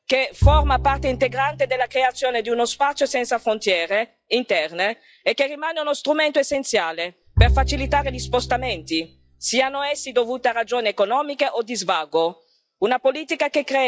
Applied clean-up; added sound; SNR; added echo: classical method log-MMSE.